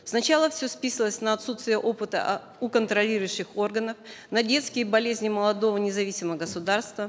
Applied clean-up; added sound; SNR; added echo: none; none; none; none.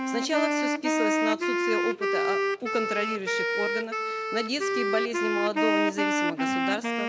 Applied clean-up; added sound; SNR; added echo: none; Wind instrument, woodwind instrument; -5 dB; none.